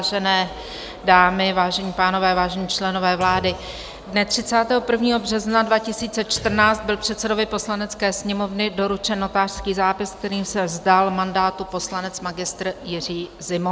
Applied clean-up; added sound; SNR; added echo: none; Thump, thud; 17 dB; none.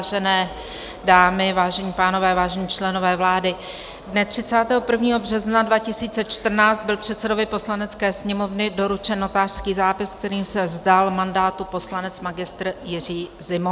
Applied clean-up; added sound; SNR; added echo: none; none; none; none.